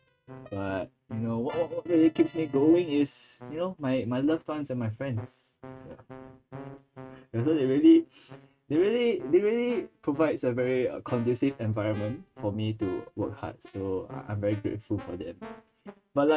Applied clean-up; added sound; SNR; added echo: neural mask model RNNoise.